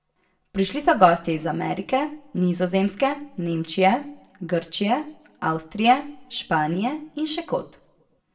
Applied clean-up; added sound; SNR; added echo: none; none; none; reverberation time 0.4 s.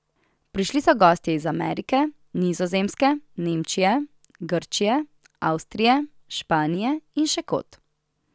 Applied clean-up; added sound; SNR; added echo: none; none; none; none.